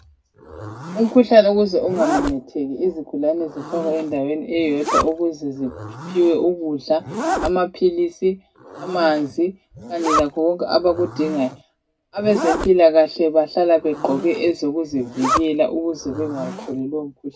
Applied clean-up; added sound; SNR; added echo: none; Zipper (clothing); 9 dB; reverberation time 0.4 s.